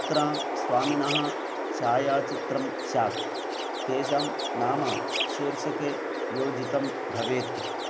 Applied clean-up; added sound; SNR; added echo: none; Chirp, tweet; 1 dB; none.